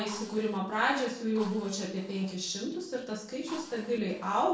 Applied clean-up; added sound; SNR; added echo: neural separator model SepFormer DNS4.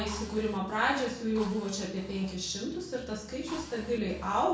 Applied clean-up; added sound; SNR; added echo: none; Drill; 17 dB; reverberation time 0.5 s.